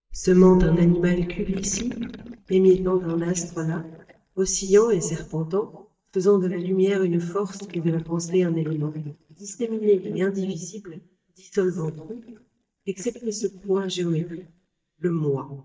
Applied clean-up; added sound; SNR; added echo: neural mask model DeepFilterNet 3.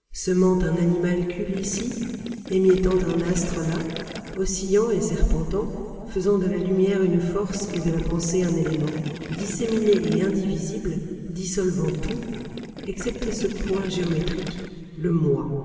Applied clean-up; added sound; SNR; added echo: none; Gurgling; 13 dB; reverberation time 2.8 s.